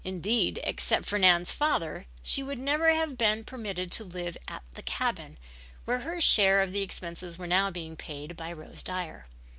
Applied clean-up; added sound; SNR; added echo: none; none; none; none.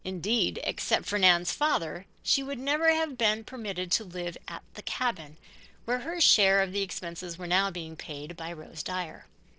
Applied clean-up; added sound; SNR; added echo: neural separator model SepFormer DNS4.